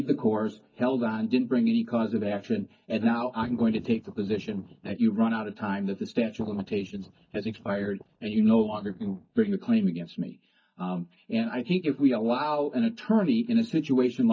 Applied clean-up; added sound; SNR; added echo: neural mask model DeepFilterNet 3.